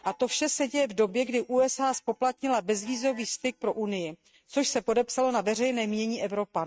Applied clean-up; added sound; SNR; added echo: neural mask model RNNoise.